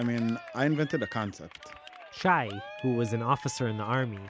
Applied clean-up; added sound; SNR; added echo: none; Cheering; 15 dB; none.